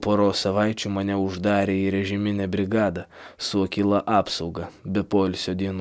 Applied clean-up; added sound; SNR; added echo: none; none; none; none.